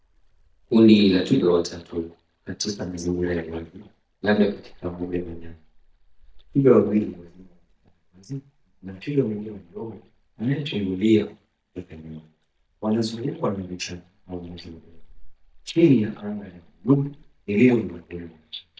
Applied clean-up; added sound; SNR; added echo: neural mask model DeepFilterNet 3.